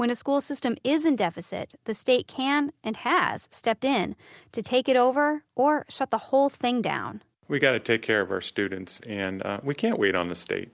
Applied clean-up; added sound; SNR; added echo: none; none; none; none.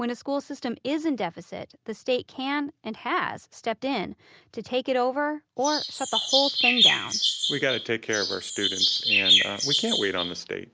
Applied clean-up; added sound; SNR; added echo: none; Chirp, tweet; -4 dB; none.